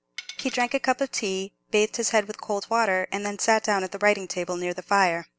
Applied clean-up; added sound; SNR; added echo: none; Tools; 15 dB; none.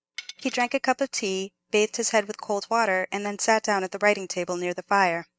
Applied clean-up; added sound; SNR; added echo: neural mask model RNNoise.